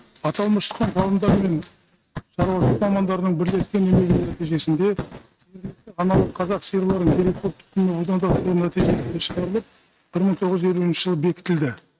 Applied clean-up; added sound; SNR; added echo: neural mask model RNNoise.